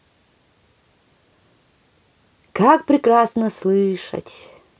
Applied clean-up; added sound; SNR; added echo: none; none; none; none.